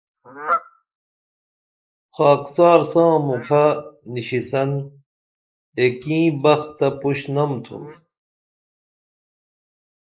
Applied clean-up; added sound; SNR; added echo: neural mask model Resemble Enhance denoiser.